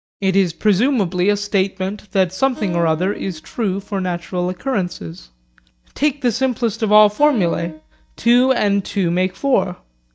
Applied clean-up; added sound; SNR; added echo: neural mask model DeepFilterNet 3.